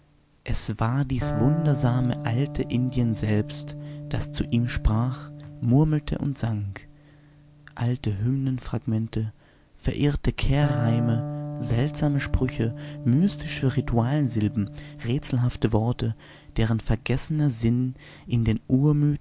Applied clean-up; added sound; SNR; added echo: none; Electric guitar; 12 dB; none.